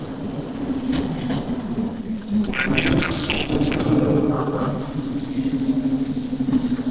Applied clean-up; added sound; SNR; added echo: neural separator model SepFormer DNS4.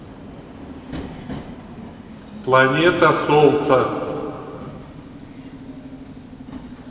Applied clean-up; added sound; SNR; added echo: none; Subway, metro, underground; 14 dB; reverberation time 2.2 s.